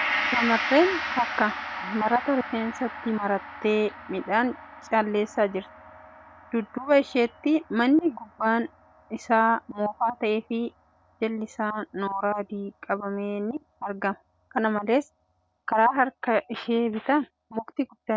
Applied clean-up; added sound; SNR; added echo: none; Gong; 11 dB; none.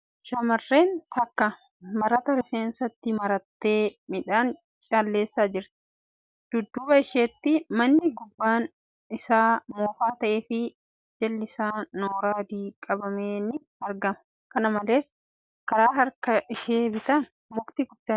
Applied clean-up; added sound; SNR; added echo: none; none; none; none.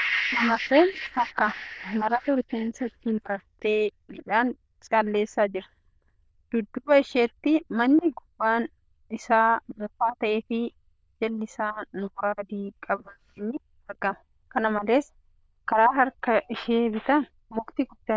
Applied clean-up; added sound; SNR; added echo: neural diffusion model UNIVERSE++.